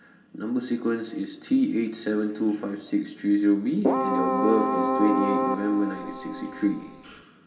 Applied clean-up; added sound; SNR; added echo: none; Keyboard (musical); 0 dB; reverberation time 3.0 s.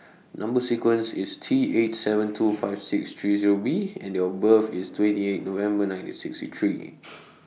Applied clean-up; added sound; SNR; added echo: none; none; none; none.